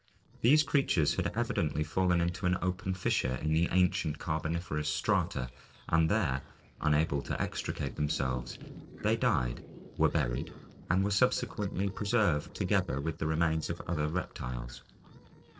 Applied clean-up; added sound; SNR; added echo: neural separator model SepFormer DNS4.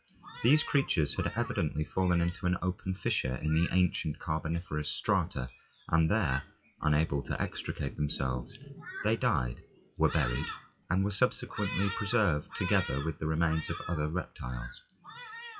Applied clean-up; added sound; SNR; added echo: classical method WPE with log-MMSE.